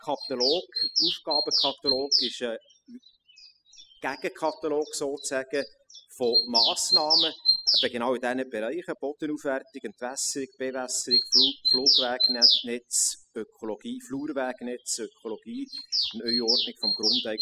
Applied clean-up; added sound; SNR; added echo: classical method spectral subtraction.